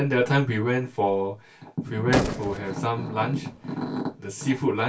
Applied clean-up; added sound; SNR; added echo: none; Gunshot, gunfire; 7 dB; reverberation time 0.2 s.